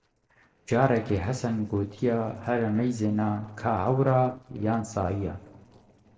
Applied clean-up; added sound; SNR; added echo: neural separator model SepFormer DNS4.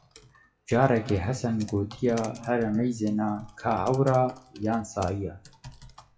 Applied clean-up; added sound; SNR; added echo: classical method WPE with log-MMSE.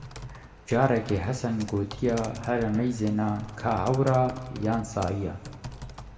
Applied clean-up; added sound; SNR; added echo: none; Typing; 14 dB; reverberation time 2.1 s.